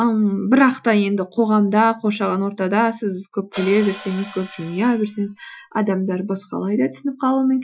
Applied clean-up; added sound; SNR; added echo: classical method Wiener filter.